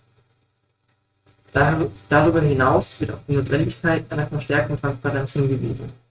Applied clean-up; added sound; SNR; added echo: neural mask model RNNoise.